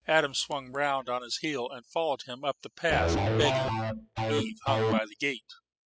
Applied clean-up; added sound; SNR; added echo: classical method spectral subtraction.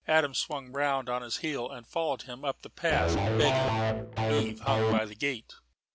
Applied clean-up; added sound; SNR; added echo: none; Electric guitar / Bass guitar; -5 dB; none.